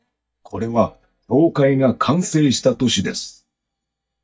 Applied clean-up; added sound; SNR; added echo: neural mask model DeepFilterNet 3.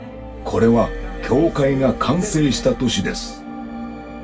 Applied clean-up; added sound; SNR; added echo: none; Glass; 15 dB; reverberation time 0.2 s.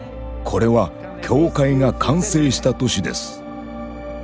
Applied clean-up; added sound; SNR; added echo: none; none; none; none.